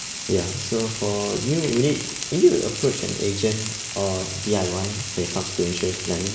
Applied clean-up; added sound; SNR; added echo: none; Frying (food); 7 dB; reverberation time 1.0 s.